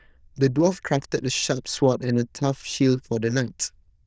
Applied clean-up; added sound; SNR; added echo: neural diffusion model UNIVERSE++.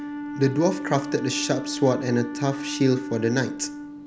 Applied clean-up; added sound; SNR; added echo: none; Wind instrument, woodwind instrument; 8 dB; none.